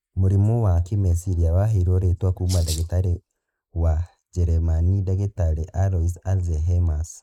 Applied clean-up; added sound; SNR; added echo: neural mask model Resemble Enhance denoiser.